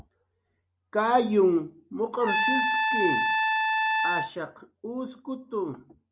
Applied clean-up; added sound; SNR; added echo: none; Trumpet; -3 dB; none.